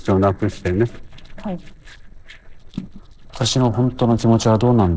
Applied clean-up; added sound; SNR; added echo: neural separator model SepFormer DNS4.